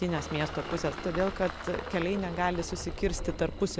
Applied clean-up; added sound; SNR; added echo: none; Engine; 10 dB; none.